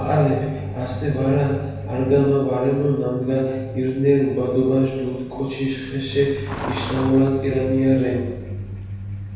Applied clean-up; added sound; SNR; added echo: none; Truck; 11 dB; reverberation time 1.2 s.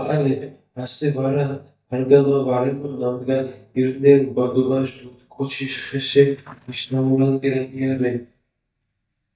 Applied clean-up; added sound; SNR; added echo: neural mask model DeepFilterNet 3.